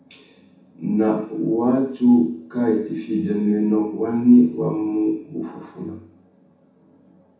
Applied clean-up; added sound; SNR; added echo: none; none; none; reverberation time 0.7 s.